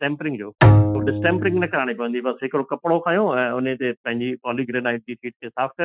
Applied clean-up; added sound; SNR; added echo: classical method Wiener filter.